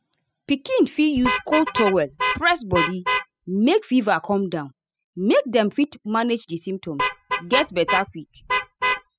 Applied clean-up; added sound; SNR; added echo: classical method spectral subtraction.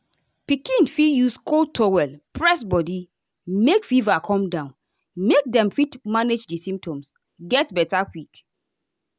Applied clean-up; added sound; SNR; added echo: none; none; none; none.